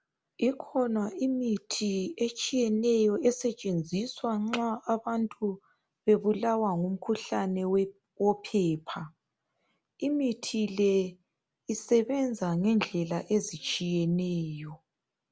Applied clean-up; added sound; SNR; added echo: none; none; none; none.